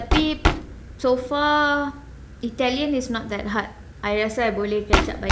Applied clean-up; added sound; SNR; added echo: none; Knock; 3 dB; none.